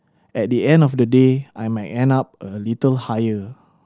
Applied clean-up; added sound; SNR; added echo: none; none; none; none.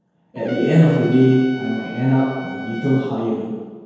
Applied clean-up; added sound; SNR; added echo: none; Trumpet; 17 dB; reverberation time 1.2 s.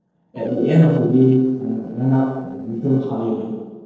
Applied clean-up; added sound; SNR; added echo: neural separator model SepFormer DNS4.